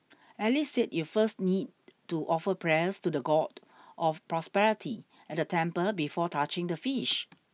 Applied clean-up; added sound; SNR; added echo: none; none; none; none.